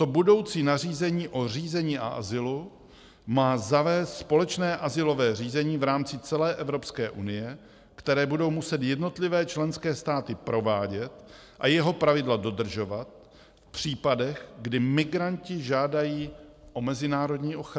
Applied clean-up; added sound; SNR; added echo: none; none; none; none.